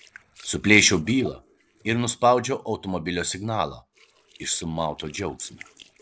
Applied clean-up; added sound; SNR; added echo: neural separator model SepFormer DNS4.